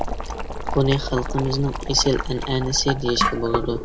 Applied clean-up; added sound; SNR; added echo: none; Boiling; 3 dB; none.